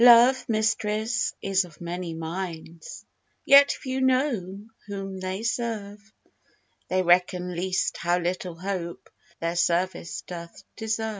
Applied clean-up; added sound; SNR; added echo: none; none; none; none.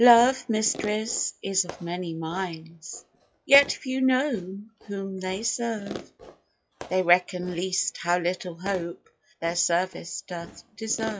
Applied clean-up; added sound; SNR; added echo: classical method log-MMSE.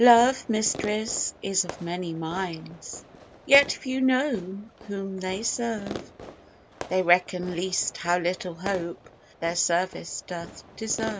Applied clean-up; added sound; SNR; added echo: none; Fireworks; 16 dB; none.